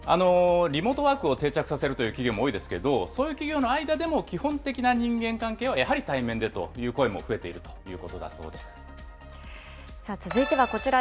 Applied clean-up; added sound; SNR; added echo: none; none; none; none.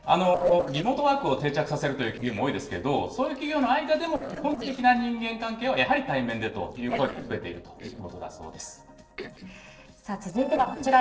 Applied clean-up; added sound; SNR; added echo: neural separator model SepFormer DNS4.